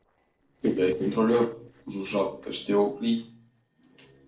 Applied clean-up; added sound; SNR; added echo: neural separator model SepFormer DNS4.